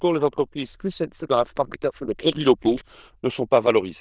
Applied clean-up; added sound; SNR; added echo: neural diffusion model UNIVERSE++.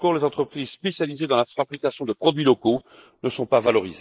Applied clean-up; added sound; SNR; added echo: neural mask model Resemble Enhance denoiser.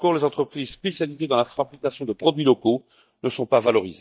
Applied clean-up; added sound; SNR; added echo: neural mask model DeepFilterNet 3.